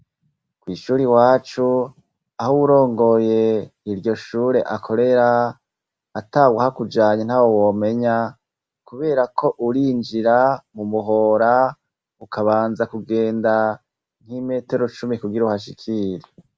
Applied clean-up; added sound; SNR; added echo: none; none; none; none.